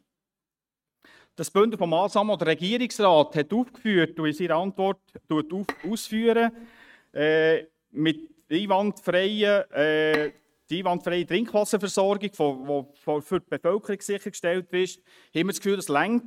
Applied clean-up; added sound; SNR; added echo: neural mask model RNNoise.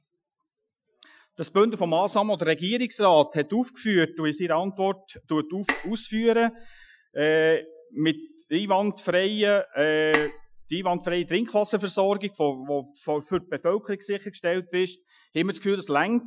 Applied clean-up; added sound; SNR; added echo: classical method Wiener filter.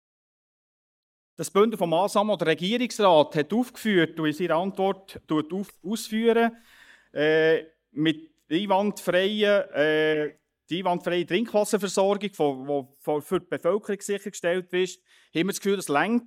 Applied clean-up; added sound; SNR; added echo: neural mask model DeepFilterNet 3.